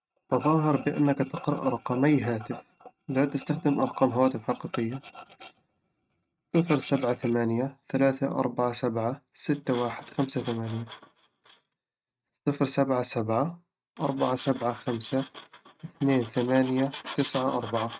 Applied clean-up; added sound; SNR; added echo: neural mask model RNNoise.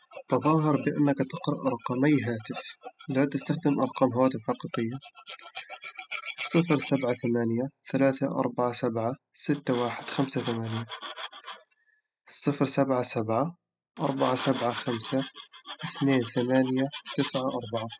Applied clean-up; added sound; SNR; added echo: classical method spectral subtraction.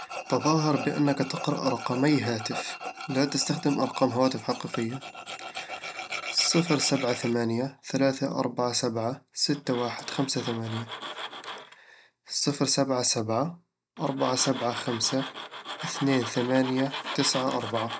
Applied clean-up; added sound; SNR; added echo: none; Tools; 11 dB; none.